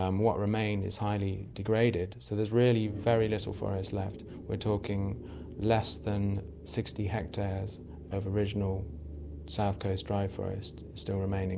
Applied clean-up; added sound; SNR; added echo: none; none; none; none.